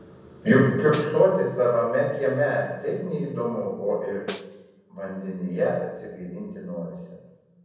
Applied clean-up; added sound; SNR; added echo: none; Snare drum; 16 dB; reverberation time 1.1 s.